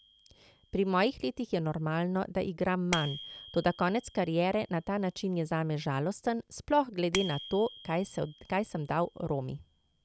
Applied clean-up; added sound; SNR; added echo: none; Bicycle bell; 16 dB; none.